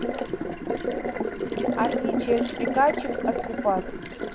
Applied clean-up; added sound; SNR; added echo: none; Water tap, faucet; -1 dB; none.